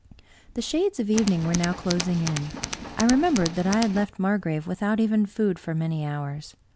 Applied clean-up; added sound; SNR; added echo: none; Tools; 8 dB; none.